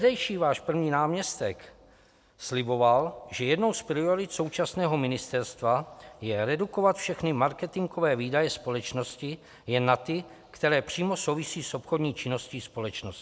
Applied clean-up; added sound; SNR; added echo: none; none; none; none.